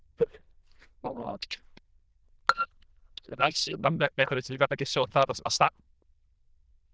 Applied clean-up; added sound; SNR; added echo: neural diffusion model UNIVERSE++.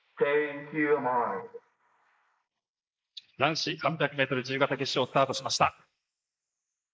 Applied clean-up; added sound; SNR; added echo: neural mask model Resemble Enhance denoiser.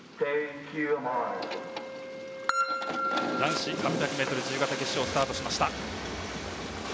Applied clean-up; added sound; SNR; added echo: none; Wind instrument, woodwind instrument; 12 dB; none.